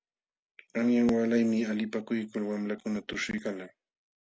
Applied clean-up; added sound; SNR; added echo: none; none; none; none.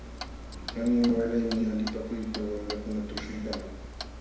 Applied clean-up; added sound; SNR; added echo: none; Clock; 9 dB; reverberation time 1.0 s.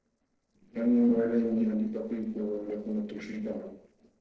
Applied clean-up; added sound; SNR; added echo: neural separator model SepFormer DNS4.